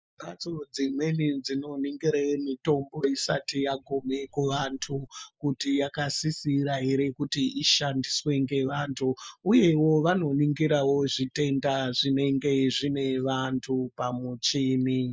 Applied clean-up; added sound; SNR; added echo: neural mask model Resemble Enhance denoiser.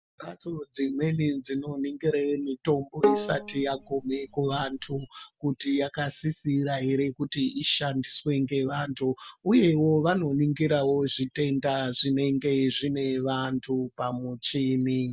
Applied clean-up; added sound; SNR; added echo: none; Bowed string instrument; 4 dB; none.